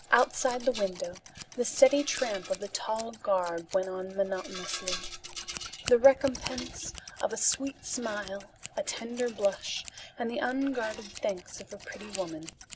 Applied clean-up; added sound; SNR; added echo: none; Rattle + Scissors; 13 dB; none.